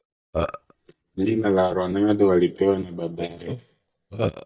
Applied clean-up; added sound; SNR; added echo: neural mask model DeepFilterNet 3.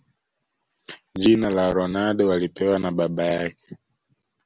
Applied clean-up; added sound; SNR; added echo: none; none; none; none.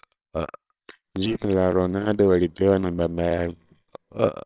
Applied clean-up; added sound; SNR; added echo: neural separator model SepFormer WHAMR!.